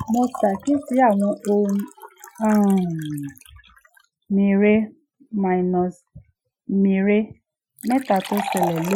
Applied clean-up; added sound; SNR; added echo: classical method Wiener filter.